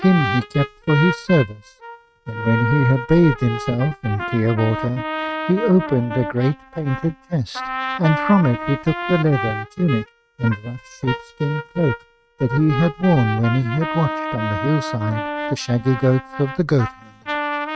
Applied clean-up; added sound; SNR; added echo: neural mask model RNNoise.